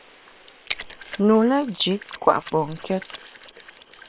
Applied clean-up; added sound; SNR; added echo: neural separator model SepFormer WHAM!.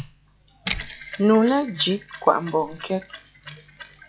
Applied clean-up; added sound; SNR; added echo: classical method log-MMSE.